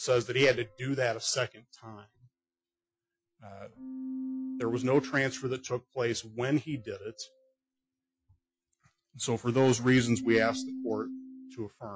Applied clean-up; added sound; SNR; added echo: classical method Wiener filter.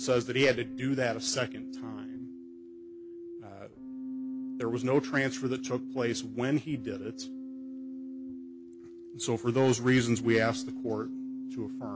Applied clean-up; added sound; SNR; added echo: none; Keyboard (musical); 8 dB; none.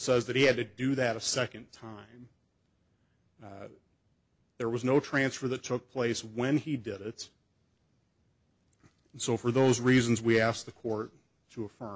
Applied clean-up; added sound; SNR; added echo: none; none; none; none.